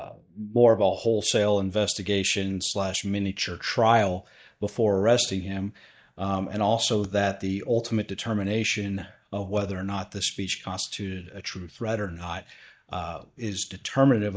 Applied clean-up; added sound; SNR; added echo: neural mask model DeepFilterNet 3.